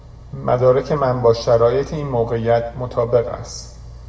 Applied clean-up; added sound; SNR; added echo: none; none; none; reverberation time 0.6 s.